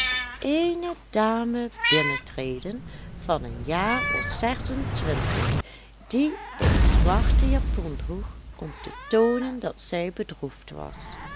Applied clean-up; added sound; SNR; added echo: none; Meow + Explosion; -2 dB; none.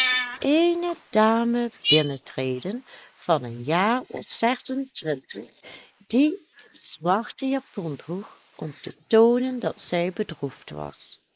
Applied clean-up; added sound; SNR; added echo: neural mask model Resemble Enhance denoiser.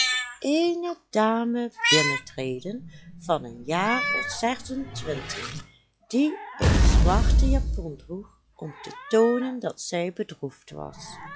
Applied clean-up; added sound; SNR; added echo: classical method log-MMSE.